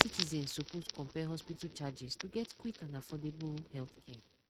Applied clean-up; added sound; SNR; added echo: neural mask model RNNoise.